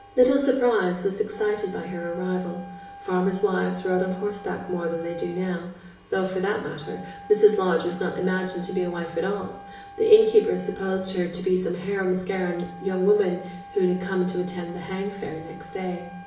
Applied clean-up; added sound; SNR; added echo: none; Wind instrument, woodwind instrument; 19 dB; reverberation time 0.7 s.